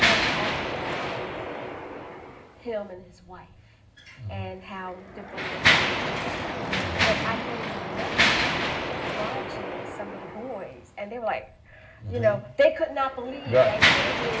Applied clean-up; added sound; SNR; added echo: none; Mechanisms; -3 dB; reverberation time 0.4 s.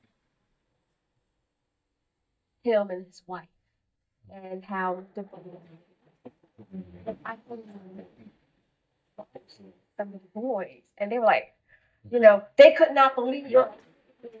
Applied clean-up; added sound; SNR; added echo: neural mask model DeepFilterNet 3.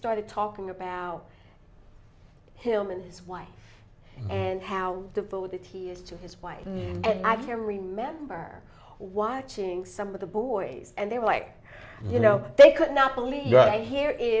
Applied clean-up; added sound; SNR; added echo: none; none; none; none.